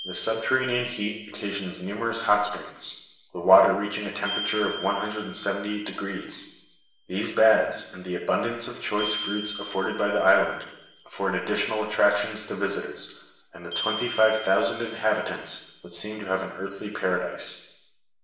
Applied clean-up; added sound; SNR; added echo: none; Glockenspiel; 15 dB; reverberation time 0.9 s.